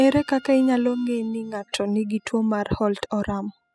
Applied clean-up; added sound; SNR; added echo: classical method spectral subtraction.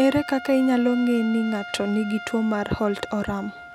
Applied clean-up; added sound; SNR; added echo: none; Trumpet; 14 dB; none.